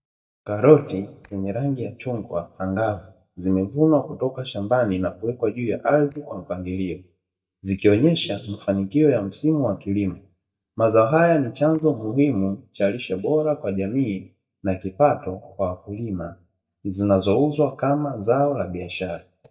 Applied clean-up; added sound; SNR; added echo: neural mask model DeepFilterNet 3.